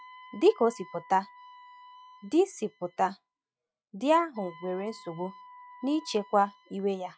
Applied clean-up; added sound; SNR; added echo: classical method log-MMSE.